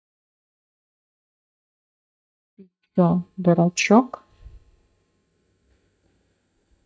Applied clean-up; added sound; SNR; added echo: neural mask model DeepFilterNet 3.